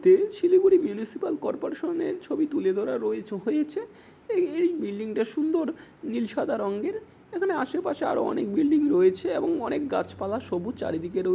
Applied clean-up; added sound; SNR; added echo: none; none; none; none.